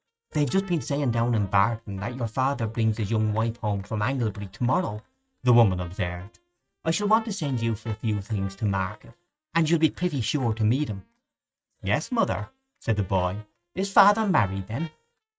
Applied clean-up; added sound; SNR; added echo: neural mask model RNNoise.